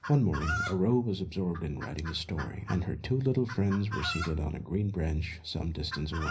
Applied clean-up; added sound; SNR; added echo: none; Chicken, rooster; 11 dB; reverberation time 0.5 s.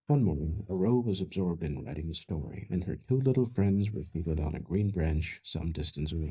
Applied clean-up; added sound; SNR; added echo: neural mask model DeepFilterNet 3.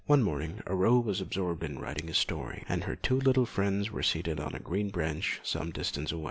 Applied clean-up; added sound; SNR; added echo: none; none; none; none.